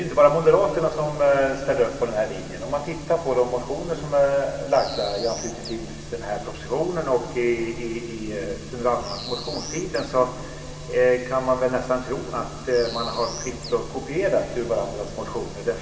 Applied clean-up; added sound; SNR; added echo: none; Bird; 13 dB; reverberation time 2.4 s.